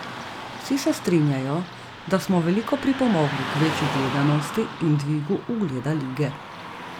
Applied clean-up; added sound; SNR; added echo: none; Car passing by / Traffic noise, roadway noise; 9 dB; none.